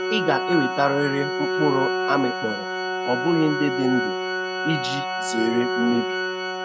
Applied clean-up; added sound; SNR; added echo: none; Organ; 1 dB; none.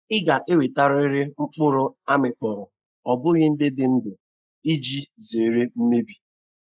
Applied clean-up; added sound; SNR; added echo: neural mask model Resemble Enhance denoiser.